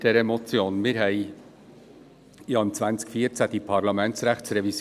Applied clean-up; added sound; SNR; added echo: none; none; none; none.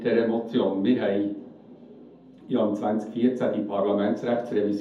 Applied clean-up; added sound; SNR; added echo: none; none; none; reverberation time 0.5 s.